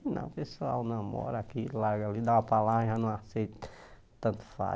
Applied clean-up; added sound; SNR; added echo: none; none; none; none.